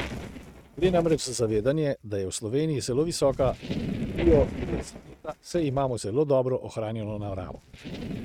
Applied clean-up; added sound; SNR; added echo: neural mask model RNNoise.